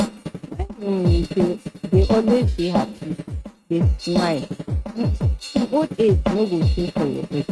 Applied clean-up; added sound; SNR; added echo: neural mask model RNNoise.